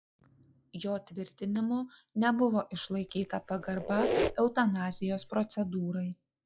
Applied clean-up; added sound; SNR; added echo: classical method log-MMSE.